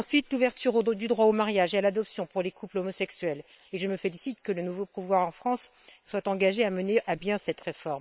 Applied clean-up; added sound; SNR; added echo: neural separator model SepFormer WHAM!.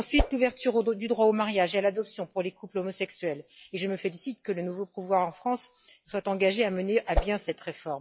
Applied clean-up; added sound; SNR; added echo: classical method log-MMSE.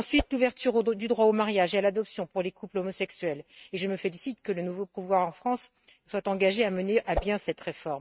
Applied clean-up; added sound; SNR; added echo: neural mask model RNNoise.